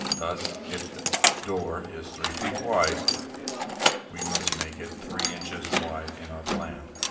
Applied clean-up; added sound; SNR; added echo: none; Keys jangling; -4 dB; reverberation time 2.0 s.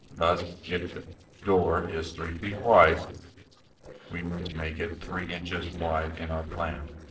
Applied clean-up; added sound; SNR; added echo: neural separator model SepFormer DNS4.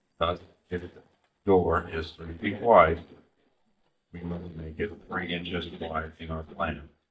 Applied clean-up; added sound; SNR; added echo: neural mask model DeepFilterNet 3.